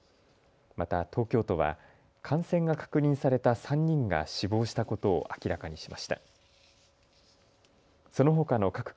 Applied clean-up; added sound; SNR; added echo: none; none; none; none.